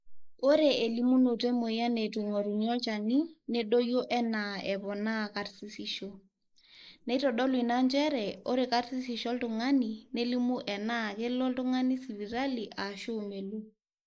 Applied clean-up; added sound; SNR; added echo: neural mask model Resemble Enhance denoiser.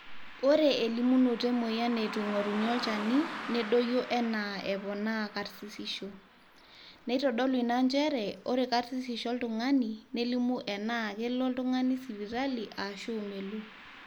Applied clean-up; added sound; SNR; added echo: none; Car passing by; 15 dB; none.